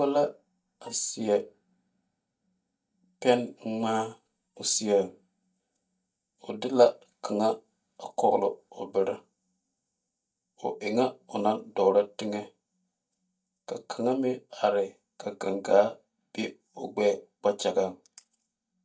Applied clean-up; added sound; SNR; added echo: neural mask model DeepFilterNet 3.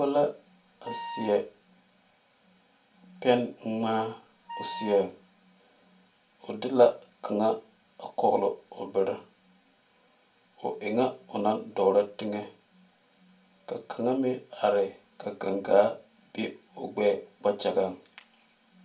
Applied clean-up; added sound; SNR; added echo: none; Wind instrument, woodwind instrument; 11 dB; reverberation time 0.2 s.